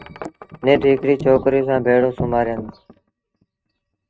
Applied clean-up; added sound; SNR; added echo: neural mask model RNNoise.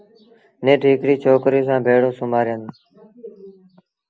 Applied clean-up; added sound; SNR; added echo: none; none; none; none.